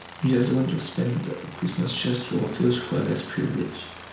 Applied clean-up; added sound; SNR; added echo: none; Aircraft; 16 dB; reverberation time 0.5 s.